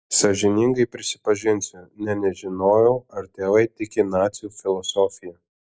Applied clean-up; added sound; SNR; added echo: none; none; none; none.